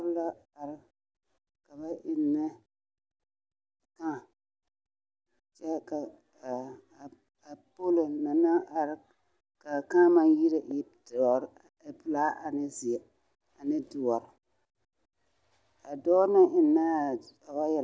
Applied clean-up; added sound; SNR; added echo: none; none; none; none.